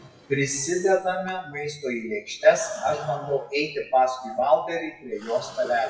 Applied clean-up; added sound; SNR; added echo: classical method WPE with log-MMSE.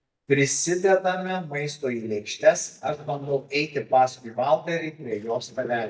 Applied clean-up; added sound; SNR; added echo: neural mask model DeepFilterNet 3.